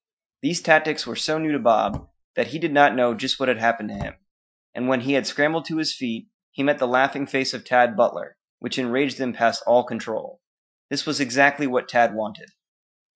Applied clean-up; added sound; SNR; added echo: classical method Wiener filter.